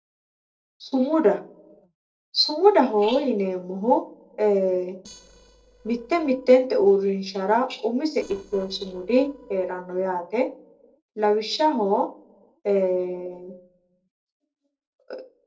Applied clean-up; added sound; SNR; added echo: neural separator model SepFormer DNS4.